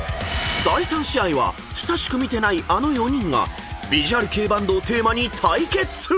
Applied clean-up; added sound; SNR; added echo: none; none; none; none.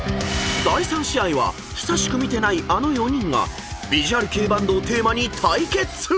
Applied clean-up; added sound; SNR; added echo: none; Acoustic guitar / Strum; 10 dB; none.